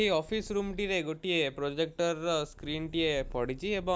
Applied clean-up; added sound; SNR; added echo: none; Purr; 16 dB; none.